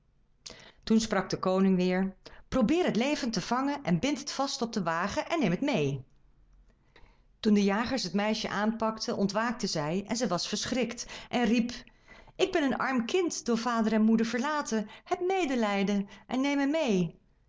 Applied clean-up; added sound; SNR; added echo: none; none; none; none.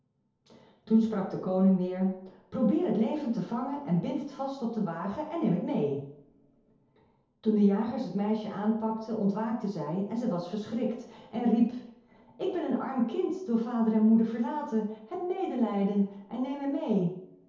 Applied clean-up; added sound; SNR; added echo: none; none; none; reverberation time 0.8 s.